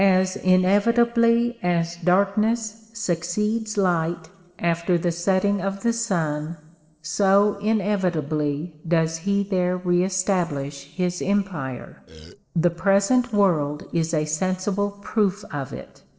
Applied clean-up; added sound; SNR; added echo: neural separator model SepFormer DNS4.